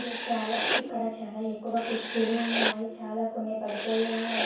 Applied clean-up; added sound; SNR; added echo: none; Writing; 1 dB; reverberation time 0.7 s.